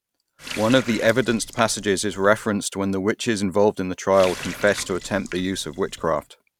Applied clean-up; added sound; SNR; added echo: none; Water tap, faucet; 15 dB; none.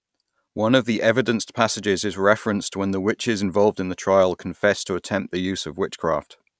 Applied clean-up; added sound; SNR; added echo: none; none; none; none.